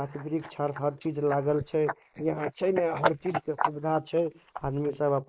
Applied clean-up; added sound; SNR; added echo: neural mask model Resemble Enhance denoiser.